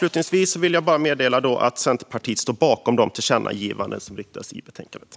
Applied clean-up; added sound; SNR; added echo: none; none; none; none.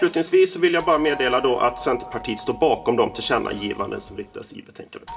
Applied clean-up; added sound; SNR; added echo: none; Doorbell; 16 dB; reverberation time 1.9 s.